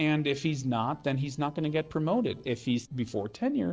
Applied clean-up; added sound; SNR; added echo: neural separator model SepFormer DNS4.